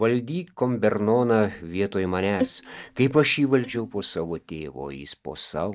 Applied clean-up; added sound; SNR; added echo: neural mask model DeepFilterNet 3.